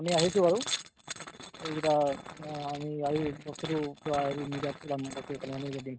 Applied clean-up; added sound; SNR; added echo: neural mask model RNNoise.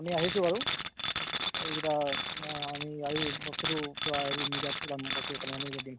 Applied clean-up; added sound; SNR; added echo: none; Tools; -3 dB; none.